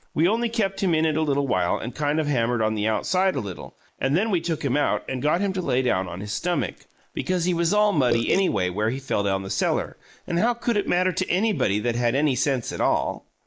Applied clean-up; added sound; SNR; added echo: neural mask model Resemble Enhance denoiser.